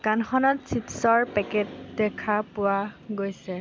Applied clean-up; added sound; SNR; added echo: none; none; none; none.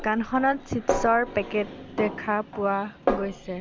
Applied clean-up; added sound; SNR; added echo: none; Snare drum; 6 dB; none.